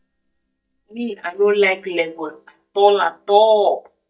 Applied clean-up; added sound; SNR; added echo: neural mask model DeepFilterNet 3.